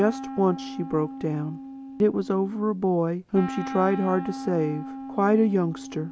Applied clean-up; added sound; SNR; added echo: none; Wind instrument, woodwind instrument; 11 dB; none.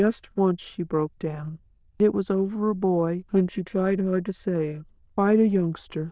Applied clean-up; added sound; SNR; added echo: neural diffusion model UNIVERSE++.